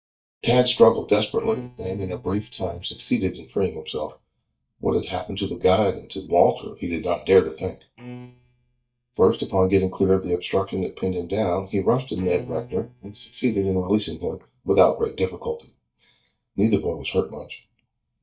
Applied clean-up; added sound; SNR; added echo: neural mask model DeepFilterNet 3.